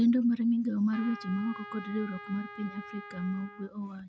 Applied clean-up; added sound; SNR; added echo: none; Trumpet; 16 dB; none.